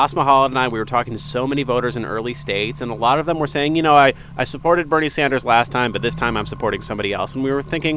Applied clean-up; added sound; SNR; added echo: none; Accelerating, revving, vroom; 16 dB; none.